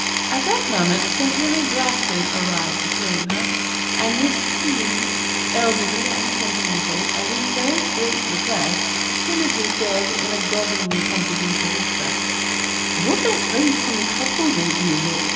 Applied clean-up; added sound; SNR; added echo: none; Power tool; -4 dB; reverberation time 2.3 s.